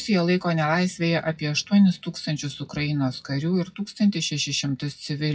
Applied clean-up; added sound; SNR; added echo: classical method WPE with log-MMSE.